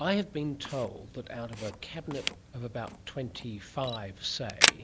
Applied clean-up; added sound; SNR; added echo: none; Camera; -1 dB; none.